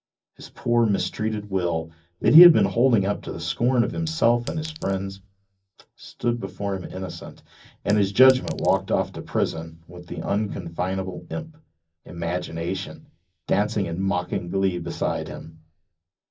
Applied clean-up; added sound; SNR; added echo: none; Chink, clink; 20 dB; reverberation time 0.4 s.